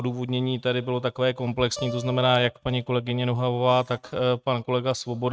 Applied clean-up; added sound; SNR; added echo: neural mask model RNNoise.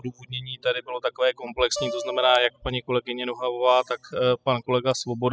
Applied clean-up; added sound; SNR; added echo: classical method spectral subtraction.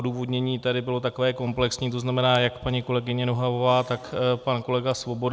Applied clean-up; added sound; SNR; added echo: none; none; none; none.